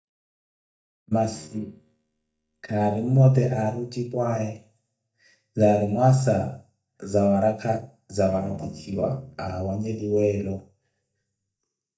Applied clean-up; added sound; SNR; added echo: neural mask model DeepFilterNet 3.